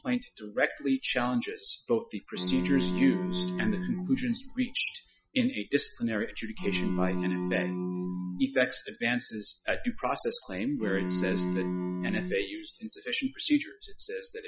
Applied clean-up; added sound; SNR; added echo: classical method Wiener filter.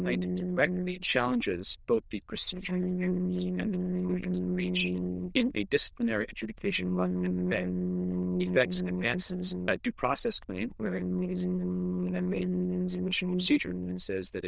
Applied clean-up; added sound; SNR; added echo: neural diffusion model UNIVERSE++.